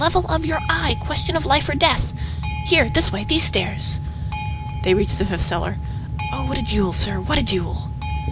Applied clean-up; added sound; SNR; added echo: none; Boat, Water vehicle; 4 dB; none.